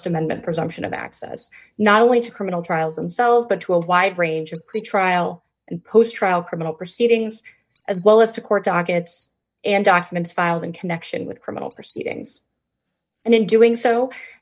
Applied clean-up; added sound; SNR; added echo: neural mask model DeepFilterNet 3.